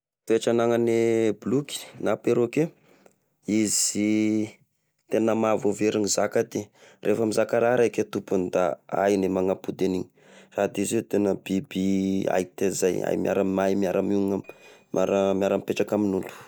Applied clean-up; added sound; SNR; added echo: neural mask model DeepFilterNet 3.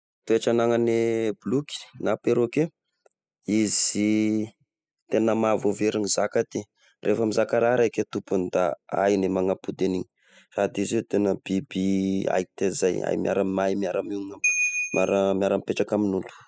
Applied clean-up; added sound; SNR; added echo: classical method spectral subtraction.